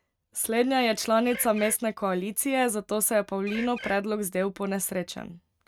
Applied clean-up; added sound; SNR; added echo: neural mask model RNNoise.